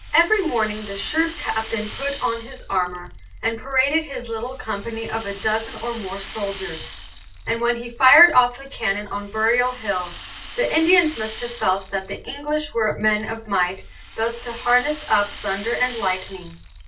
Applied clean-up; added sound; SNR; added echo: none; Rattle; 13 dB; reverberation time 0.2 s.